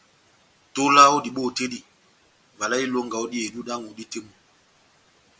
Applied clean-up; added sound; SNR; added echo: none; none; none; none.